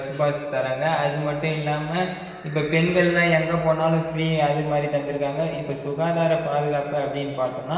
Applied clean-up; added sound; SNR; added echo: none; none; none; reverberation time 1.4 s.